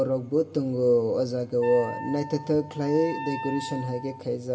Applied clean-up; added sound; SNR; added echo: none; Wind instrument, woodwind instrument; 11 dB; reverberation time 0.6 s.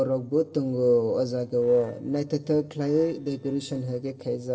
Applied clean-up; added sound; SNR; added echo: neural separator model SepFormer DNS4.